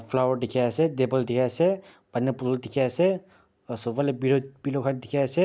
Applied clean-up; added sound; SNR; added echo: none; none; none; none.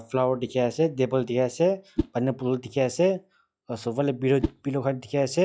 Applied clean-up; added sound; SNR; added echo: classical method log-MMSE.